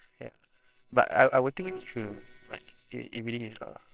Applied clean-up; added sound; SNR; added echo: neural separator model SepFormer WHAMR!.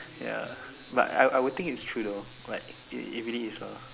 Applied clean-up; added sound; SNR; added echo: none; none; none; none.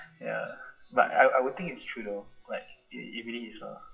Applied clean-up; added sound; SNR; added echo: classical method WPE with log-MMSE.